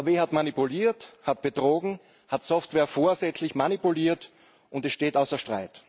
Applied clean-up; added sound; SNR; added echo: none; none; none; none.